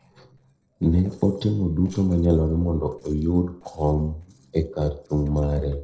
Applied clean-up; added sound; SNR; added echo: neural separator model SepFormer DNS4.